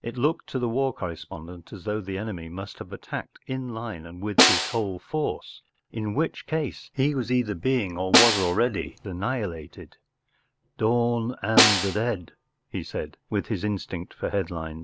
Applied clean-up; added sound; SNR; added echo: none; Snare drum; -2 dB; none.